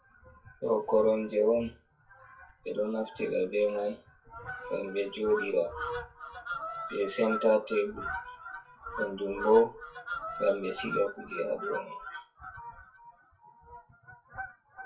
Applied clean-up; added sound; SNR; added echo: classical method WPE with log-MMSE.